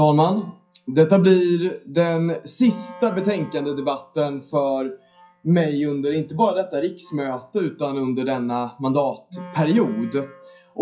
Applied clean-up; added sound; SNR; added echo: classical method WPE with log-MMSE.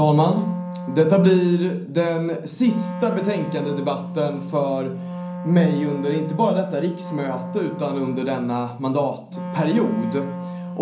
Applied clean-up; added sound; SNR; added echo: none; Wind instrument, woodwind instrument; 9 dB; reverberation time 0.6 s.